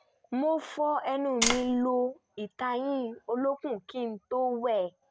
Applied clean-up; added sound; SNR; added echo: none; Tap; -1 dB; none.